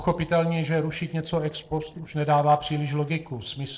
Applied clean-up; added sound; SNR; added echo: neural separator model SepFormer DNS4.